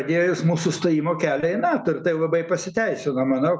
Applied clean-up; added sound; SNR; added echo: none; none; none; none.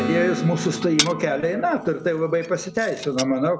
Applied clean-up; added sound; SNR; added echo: none; Glass + Acoustic guitar / Strum; 7 dB; none.